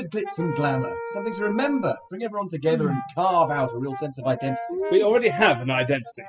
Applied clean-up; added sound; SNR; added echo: classical method spectral subtraction.